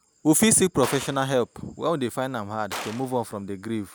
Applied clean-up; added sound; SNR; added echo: none; Gunshot, gunfire; 16 dB; none.